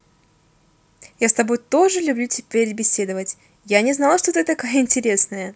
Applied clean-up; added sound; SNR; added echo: none; none; none; none.